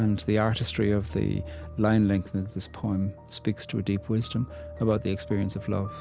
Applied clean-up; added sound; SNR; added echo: none; none; none; none.